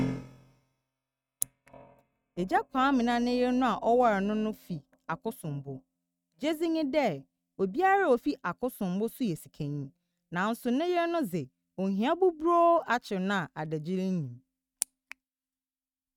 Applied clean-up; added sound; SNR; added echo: neural mask model RNNoise.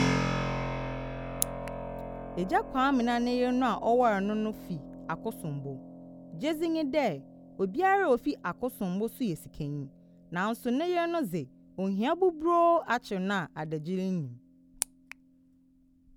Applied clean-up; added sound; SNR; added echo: none; Keyboard (musical); 9 dB; none.